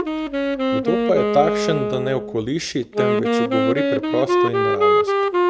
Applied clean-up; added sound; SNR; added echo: none; Wind instrument, woodwind instrument; -4 dB; none.